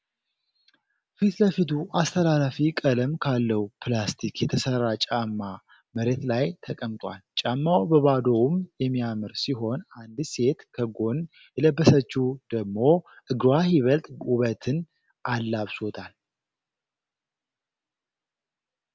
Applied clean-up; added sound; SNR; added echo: none; none; none; none.